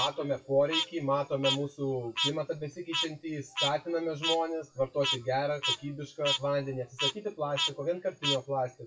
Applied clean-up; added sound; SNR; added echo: classical method WPE with log-MMSE.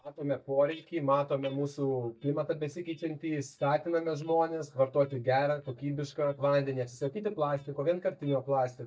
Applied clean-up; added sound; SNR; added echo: neural mask model DeepFilterNet 3.